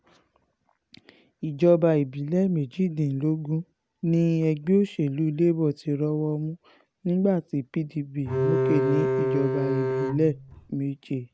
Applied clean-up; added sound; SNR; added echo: none; Bowed string instrument; 0 dB; none.